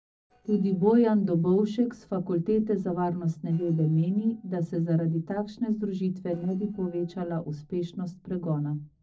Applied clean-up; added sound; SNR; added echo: neural separator model SepFormer DNS4.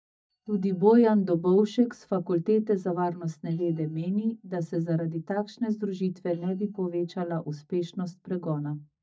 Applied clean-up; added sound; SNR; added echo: neural mask model DeepFilterNet 3.